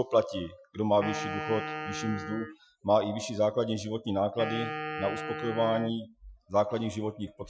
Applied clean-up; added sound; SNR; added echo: classical method Wiener filter.